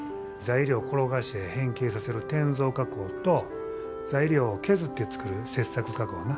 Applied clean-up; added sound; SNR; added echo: none; none; none; none.